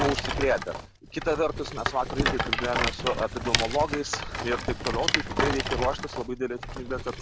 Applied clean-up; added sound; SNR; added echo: none; Rattle; 1 dB; none.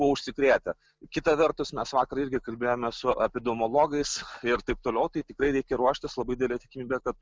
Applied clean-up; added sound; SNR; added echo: none; none; none; none.